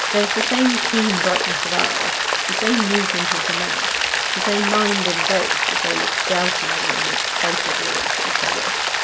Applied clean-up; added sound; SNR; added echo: none; Rain; -4 dB; none.